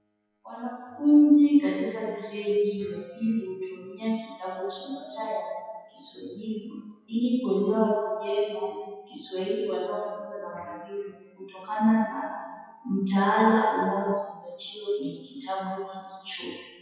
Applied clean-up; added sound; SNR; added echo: classical method WPE with log-MMSE.